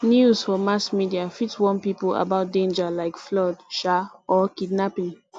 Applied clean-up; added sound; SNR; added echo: none; none; none; none.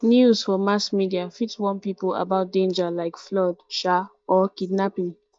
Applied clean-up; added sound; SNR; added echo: neural mask model DeepFilterNet 3.